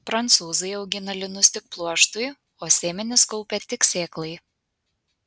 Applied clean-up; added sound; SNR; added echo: none; none; none; none.